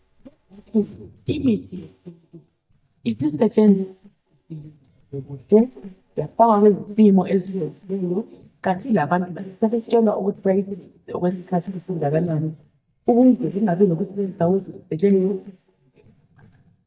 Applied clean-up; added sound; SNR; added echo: neural mask model DeepFilterNet 3.